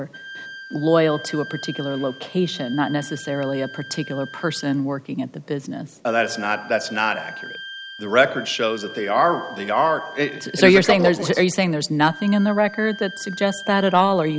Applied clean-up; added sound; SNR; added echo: none; Wind instrument, woodwind instrument; 17 dB; none.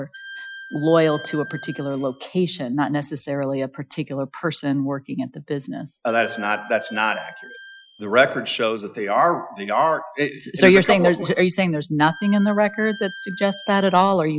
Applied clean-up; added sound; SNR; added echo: classical method Wiener filter.